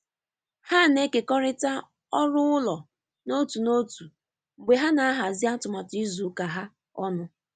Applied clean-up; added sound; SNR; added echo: none; none; none; none.